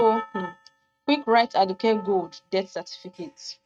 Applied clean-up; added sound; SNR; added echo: neural mask model RNNoise.